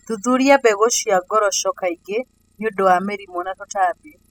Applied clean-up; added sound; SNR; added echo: classical method spectral subtraction.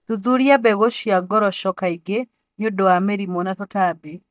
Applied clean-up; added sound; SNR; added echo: neural mask model DeepFilterNet 3.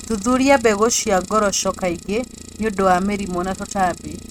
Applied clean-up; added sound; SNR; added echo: neural mask model RNNoise.